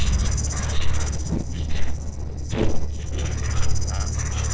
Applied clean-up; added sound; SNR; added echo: neural separator model SepFormer DNS4.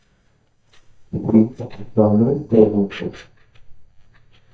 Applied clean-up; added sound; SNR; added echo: neural mask model DeepFilterNet 3.